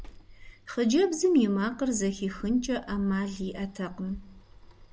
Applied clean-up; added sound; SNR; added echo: none; Sliding door; 18 dB; none.